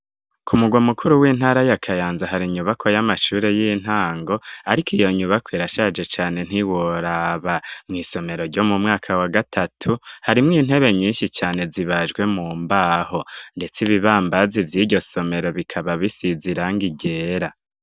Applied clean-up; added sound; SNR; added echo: none; none; none; none.